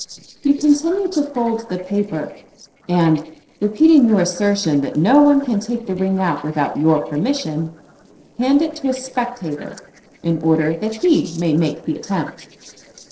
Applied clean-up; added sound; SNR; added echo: neural separator model SepFormer DNS4.